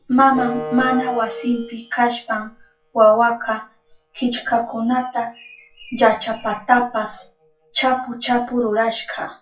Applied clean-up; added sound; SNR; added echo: classical method WPE with log-MMSE.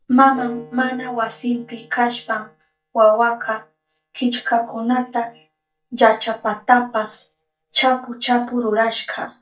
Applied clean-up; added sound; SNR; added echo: neural mask model DeepFilterNet 3.